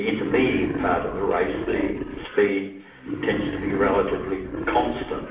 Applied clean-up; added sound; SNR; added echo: none; Wild animals; 5 dB; reverberation time 0.6 s.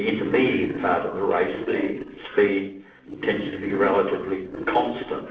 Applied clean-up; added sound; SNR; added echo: neural separator model SepFormer DNS4.